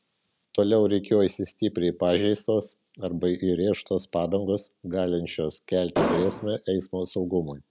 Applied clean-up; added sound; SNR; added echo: none; Explosion; 1 dB; none.